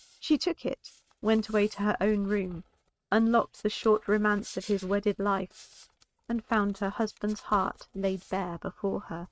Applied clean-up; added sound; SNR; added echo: neural mask model RNNoise.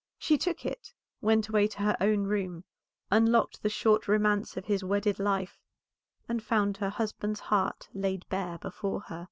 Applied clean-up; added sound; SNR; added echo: none; none; none; none.